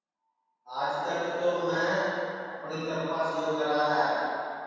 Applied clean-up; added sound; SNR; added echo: none; none; none; reverberation time 2.2 s.